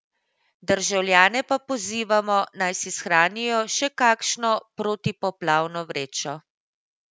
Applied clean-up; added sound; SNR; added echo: none; none; none; none.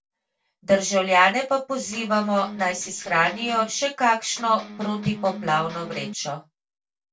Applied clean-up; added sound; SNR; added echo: neural separator model SepFormer DNS4.